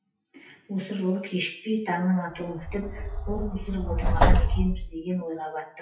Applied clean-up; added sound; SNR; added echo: classical method WPE with log-MMSE.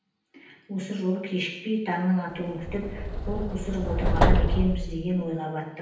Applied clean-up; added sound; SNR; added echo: none; Subway, metro, underground; -4 dB; reverberation time 0.9 s.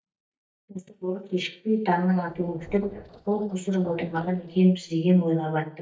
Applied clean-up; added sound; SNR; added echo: neural mask model DeepFilterNet 3.